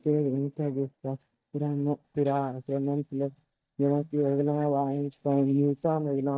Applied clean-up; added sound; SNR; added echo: neural mask model DeepFilterNet 3.